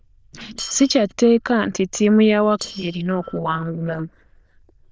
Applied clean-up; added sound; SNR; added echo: neural diffusion model UNIVERSE++.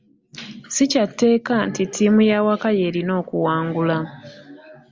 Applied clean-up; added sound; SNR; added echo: none; none; none; none.